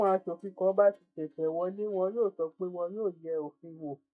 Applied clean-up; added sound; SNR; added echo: neural mask model DeepFilterNet 3.